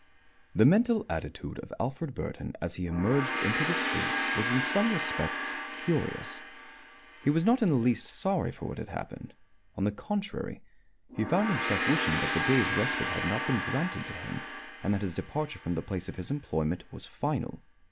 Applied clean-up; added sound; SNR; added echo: none; Gong; 5 dB; none.